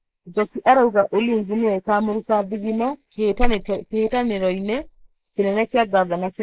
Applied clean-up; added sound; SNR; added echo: neural mask model Resemble Enhance denoiser.